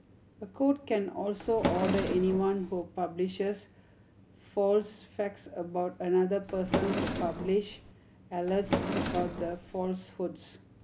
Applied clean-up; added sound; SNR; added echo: none; Drawer open or close; 2 dB; none.